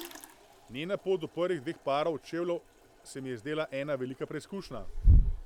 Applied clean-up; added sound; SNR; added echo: none; Toilet flush; -4 dB; none.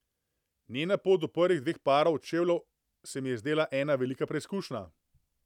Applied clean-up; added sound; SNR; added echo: none; none; none; none.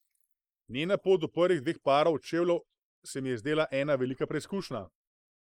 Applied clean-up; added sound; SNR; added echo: neural mask model Resemble Enhance denoiser.